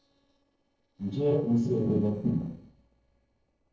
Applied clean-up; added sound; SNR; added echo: neural separator model SepFormer DNS4.